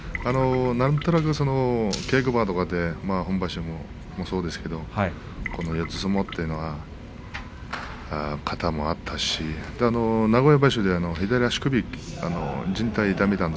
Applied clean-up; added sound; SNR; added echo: none; Trickle, dribble / Water tap, faucet; 12 dB; none.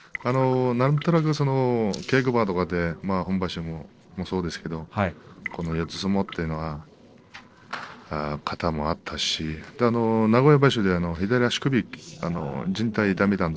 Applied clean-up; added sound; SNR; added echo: neural separator model SepFormer DNS4.